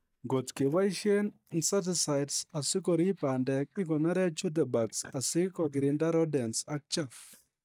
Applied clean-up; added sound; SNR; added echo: neural mask model DeepFilterNet 3.